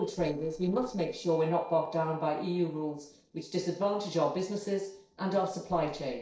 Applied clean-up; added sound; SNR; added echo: neural separator model SepFormer DNS4.